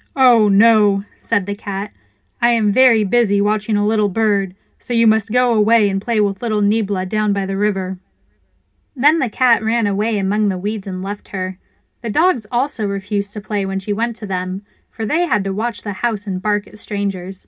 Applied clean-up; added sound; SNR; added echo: none; none; none; reverberation time 0.3 s.